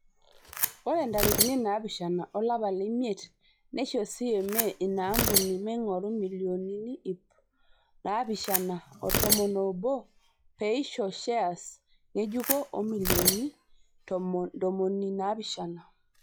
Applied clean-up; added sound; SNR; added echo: classical method log-MMSE.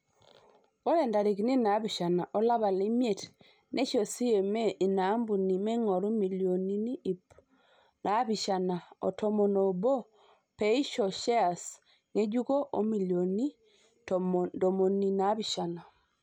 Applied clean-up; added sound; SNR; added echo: none; none; none; none.